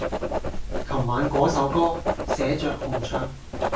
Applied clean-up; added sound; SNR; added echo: none; Writing; 1 dB; reverberation time 0.3 s.